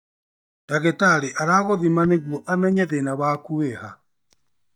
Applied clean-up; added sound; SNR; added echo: neural mask model DeepFilterNet 3.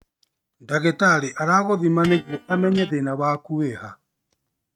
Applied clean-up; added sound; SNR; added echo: neural mask model RNNoise.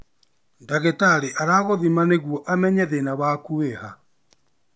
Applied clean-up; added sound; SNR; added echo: none; none; none; none.